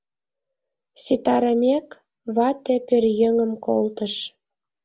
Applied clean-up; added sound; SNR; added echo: none; none; none; none.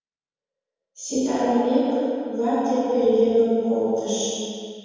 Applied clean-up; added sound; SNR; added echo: none; none; none; reverberation time 2.1 s.